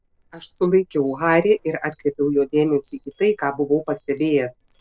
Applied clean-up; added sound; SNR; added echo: neural separator model SepFormer DNS4.